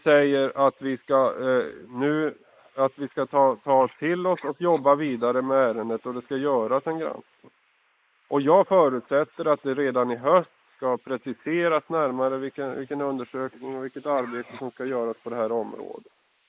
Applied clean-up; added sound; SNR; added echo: neural mask model Resemble Enhance denoiser.